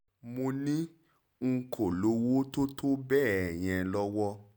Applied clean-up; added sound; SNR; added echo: none; none; none; none.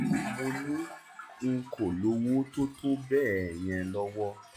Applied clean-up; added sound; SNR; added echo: classical method log-MMSE.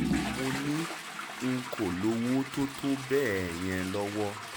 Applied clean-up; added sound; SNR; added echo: none; Toilet flush / Water; 5 dB; none.